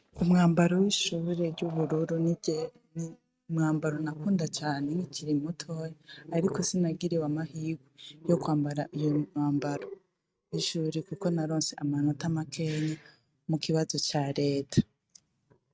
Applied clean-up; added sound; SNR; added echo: neural mask model RNNoise.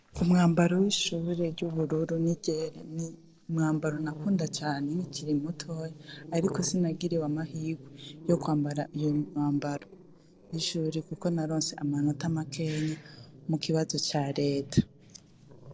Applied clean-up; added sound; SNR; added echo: neural separator model SepFormer DNS4.